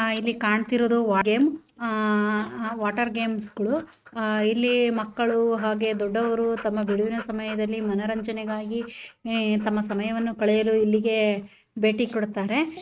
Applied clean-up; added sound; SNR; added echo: neural mask model RNNoise.